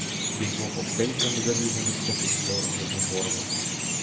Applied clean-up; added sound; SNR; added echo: none; Chirp, tweet; -5 dB; reverberation time 1.5 s.